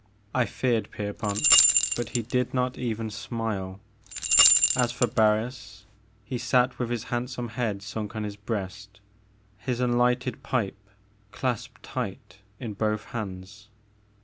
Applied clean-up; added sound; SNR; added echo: none; Rattle / Keys jangling; -3 dB; none.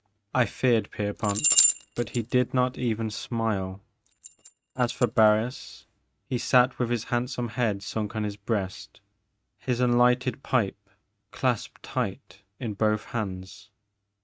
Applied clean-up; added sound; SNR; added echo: neural mask model RNNoise.